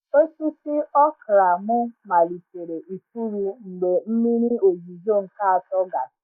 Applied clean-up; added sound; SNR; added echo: neural mask model Resemble Enhance denoiser.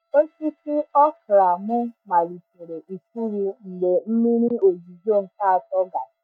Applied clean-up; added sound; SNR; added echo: neural mask model DeepFilterNet 3.